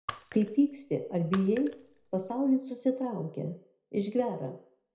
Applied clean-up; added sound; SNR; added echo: none; Shatter; 11 dB; reverberation time 0.4 s.